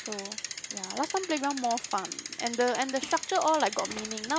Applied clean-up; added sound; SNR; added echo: none; Bicycle; 8 dB; none.